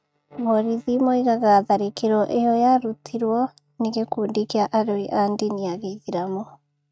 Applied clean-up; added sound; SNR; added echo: neural mask model RNNoise.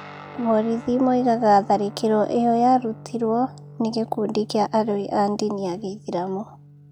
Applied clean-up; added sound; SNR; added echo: none; Guitar; 19 dB; none.